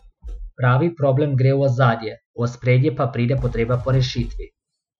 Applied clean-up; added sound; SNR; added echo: classical method Wiener filter.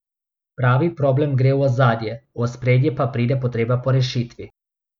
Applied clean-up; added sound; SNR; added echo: none; none; none; none.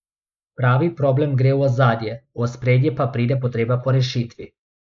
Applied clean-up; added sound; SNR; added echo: neural mask model Resemble Enhance denoiser.